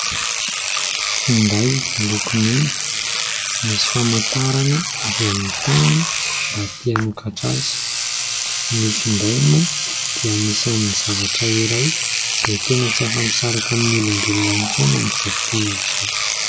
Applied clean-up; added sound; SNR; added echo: none; Engine / Domestic sounds, home sounds; 0 dB; reverberation time 0.6 s.